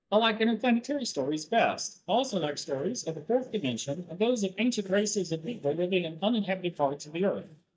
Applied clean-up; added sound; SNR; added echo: neural mask model DeepFilterNet 3.